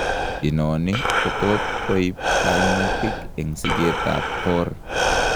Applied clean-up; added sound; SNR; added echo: none; Breathing; -1 dB; none.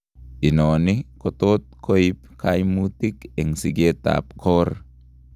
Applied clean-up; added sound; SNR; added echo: none; none; none; none.